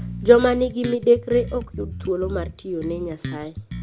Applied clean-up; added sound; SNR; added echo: none; Bass guitar; 11 dB; none.